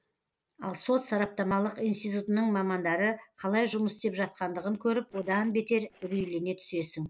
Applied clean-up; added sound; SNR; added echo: neural separator model SepFormer DNS4.